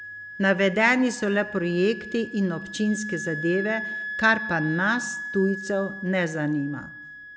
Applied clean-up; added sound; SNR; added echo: none; Wind instrument, woodwind instrument; 10 dB; none.